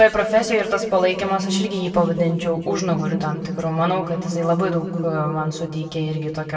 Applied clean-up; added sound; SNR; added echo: none; none; none; reverberation time 2.0 s.